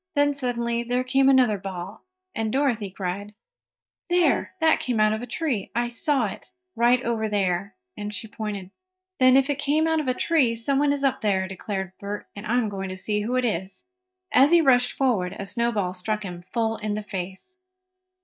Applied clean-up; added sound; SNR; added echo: neural mask model DeepFilterNet 3.